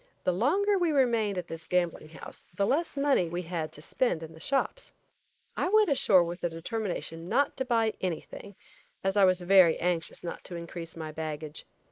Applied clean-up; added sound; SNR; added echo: neural mask model Resemble Enhance denoiser.